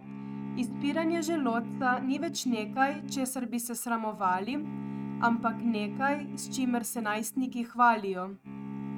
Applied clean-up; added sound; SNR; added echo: neural mask model RNNoise.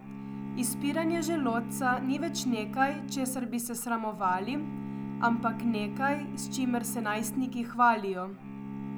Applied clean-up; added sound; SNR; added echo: none; Bowed string instrument; 7 dB; none.